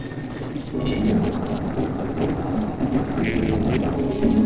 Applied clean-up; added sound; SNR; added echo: neural separator model SepFormer DNS4.